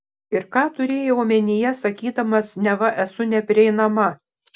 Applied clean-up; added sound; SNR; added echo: none; none; none; none.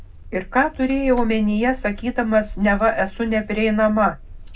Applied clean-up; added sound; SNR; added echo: none; Purr; 12 dB; reverberation time 0.3 s.